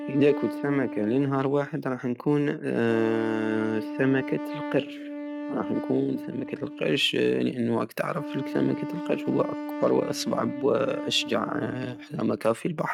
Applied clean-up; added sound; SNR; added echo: neural mask model RNNoise.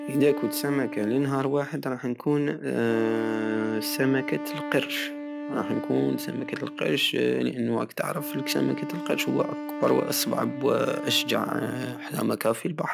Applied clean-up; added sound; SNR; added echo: none; Wind instrument, woodwind instrument; 9 dB; none.